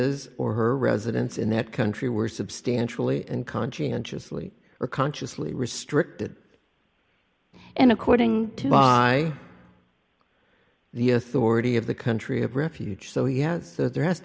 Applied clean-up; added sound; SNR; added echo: none; none; none; none.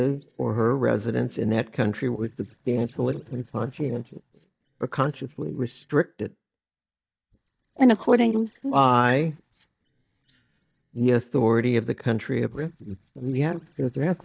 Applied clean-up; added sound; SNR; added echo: neural mask model DeepFilterNet 3.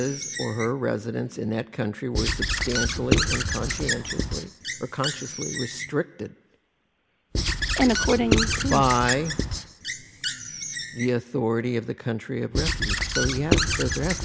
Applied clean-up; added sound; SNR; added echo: none; Squeak / Writing; 1 dB; none.